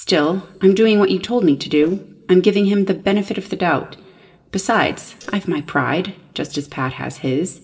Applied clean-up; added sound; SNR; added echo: neural separator model SepFormer DNS4.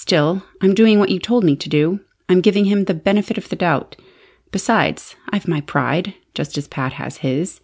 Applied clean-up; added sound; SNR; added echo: none; none; none; none.